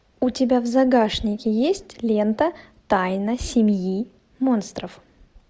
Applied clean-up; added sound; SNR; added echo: none; none; none; none.